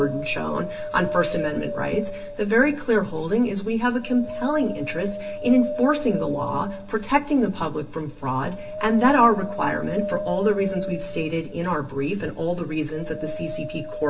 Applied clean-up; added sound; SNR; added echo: none; Wind; 10 dB; reverberation time 0.2 s.